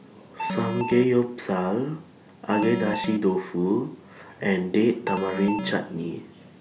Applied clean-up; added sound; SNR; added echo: none; Alarm; 4 dB; none.